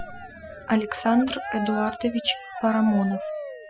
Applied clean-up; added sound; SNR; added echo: classical method spectral subtraction.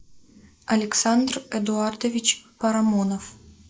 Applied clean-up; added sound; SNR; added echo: neural mask model Resemble Enhance denoiser.